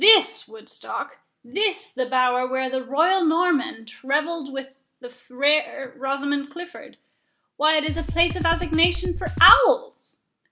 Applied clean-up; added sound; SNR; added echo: none; Drum kit; 5 dB; none.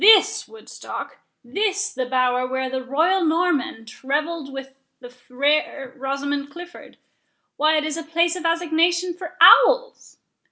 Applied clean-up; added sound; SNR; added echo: none; none; none; none.